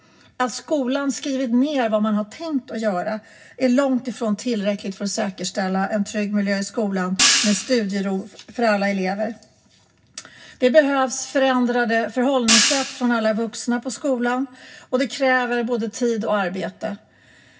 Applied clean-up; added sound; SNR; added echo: none; Hi-hat; 1 dB; reverberation time 0.4 s.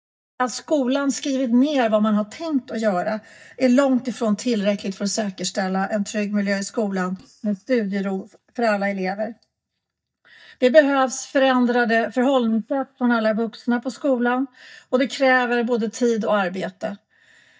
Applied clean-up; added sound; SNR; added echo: neural mask model DeepFilterNet 3.